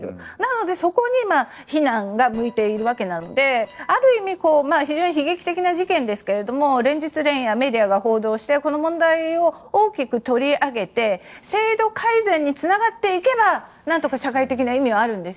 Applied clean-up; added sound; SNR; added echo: neural separator model SepFormer DNS4.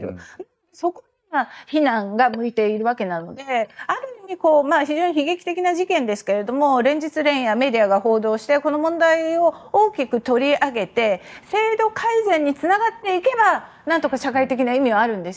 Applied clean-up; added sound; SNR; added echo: neural mask model DeepFilterNet 3.